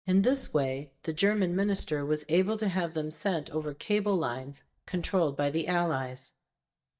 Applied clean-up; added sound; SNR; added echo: neural mask model DeepFilterNet 3.